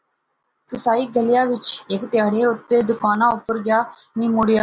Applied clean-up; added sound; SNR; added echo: none; none; none; none.